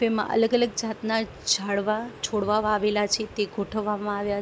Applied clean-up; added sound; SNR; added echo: none; none; none; none.